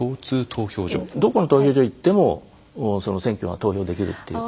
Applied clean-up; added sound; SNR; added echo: none; none; none; none.